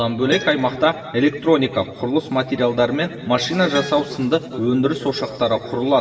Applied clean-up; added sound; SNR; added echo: none; Acoustic guitar; 17 dB; reverberation time 2.8 s.